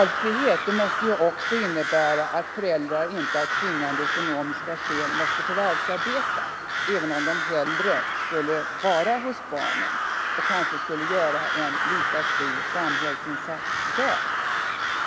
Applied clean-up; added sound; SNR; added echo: none; Crow; -1 dB; none.